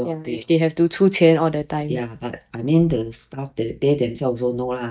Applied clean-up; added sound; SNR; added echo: neural mask model DeepFilterNet 3.